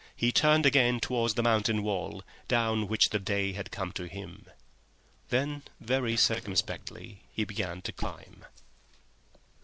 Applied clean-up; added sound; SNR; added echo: neural separator model SepFormer DNS4.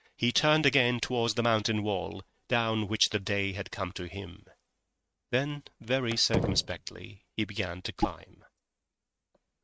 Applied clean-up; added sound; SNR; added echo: neural mask model RNNoise.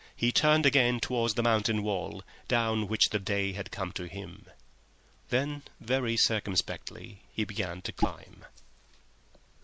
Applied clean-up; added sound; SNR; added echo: none; none; none; none.